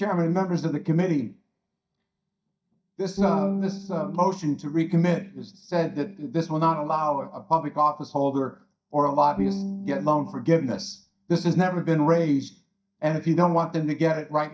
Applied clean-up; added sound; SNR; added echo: neural mask model DeepFilterNet 3.